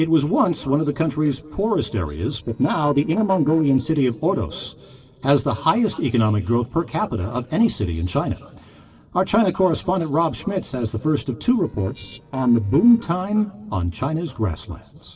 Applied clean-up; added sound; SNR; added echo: neural separator model SepFormer DNS4.